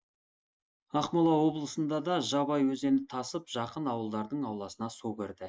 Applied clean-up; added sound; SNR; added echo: neural mask model Resemble Enhance denoiser.